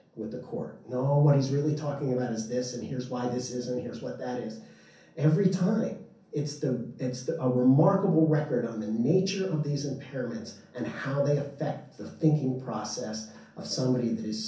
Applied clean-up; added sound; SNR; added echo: none; none; none; reverberation time 0.6 s.